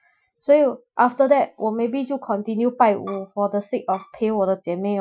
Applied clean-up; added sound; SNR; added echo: classical method Wiener filter.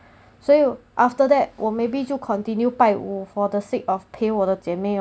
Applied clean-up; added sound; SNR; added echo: none; none; none; none.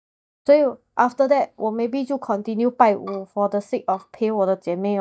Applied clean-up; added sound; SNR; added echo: neural mask model DeepFilterNet 3.